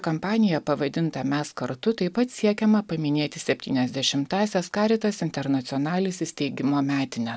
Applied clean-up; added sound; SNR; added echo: none; none; none; none.